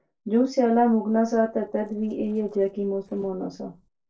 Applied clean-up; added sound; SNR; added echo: neural separator model SepFormer DNS4.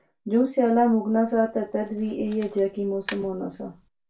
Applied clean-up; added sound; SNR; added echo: none; Camera; 15 dB; reverberation time 0.2 s.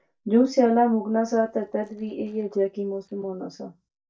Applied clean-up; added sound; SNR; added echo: neural mask model DeepFilterNet 3.